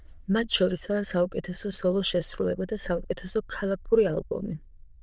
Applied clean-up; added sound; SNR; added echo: neural diffusion model UNIVERSE++.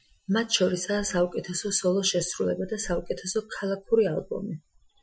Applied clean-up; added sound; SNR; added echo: classical method Wiener filter.